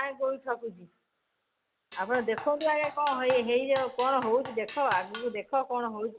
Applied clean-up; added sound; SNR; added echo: none; Drum kit; 11 dB; none.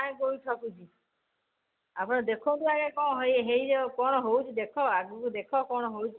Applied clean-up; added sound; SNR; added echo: none; none; none; none.